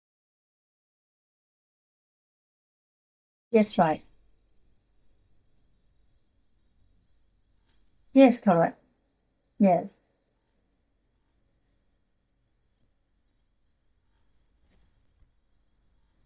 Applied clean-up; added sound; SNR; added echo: neural mask model DeepFilterNet 3.